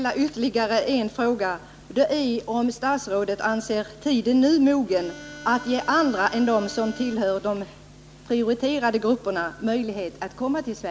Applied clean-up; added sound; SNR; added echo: none; Harmonica; 16 dB; none.